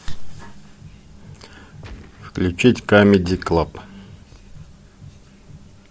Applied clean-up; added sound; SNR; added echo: none; Gunshot, gunfire; 19 dB; none.